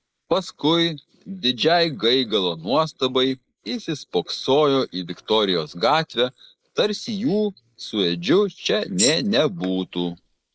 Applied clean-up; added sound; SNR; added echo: neural mask model Resemble Enhance denoiser.